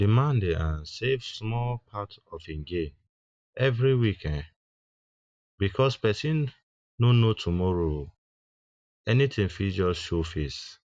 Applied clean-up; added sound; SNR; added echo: none; none; none; none.